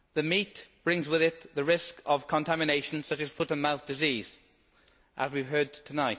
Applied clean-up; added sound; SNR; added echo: none; none; none; none.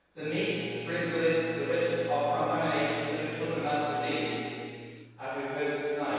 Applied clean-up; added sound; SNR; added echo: none; Bowed string instrument; 14 dB; reverberation time 2.2 s.